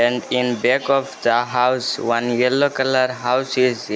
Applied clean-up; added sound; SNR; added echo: none; none; none; none.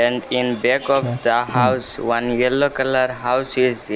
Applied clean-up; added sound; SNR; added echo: none; Clock; 12 dB; none.